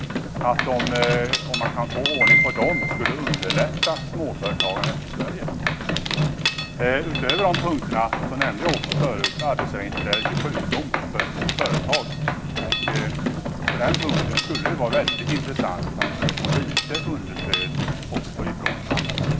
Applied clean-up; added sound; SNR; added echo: none; Mechanisms + Piano; -4 dB; none.